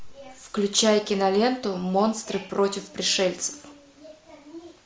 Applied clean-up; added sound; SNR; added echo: none; none; none; none.